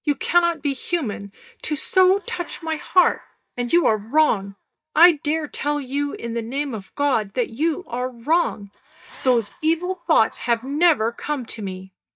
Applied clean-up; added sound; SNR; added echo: neural mask model DeepFilterNet 3.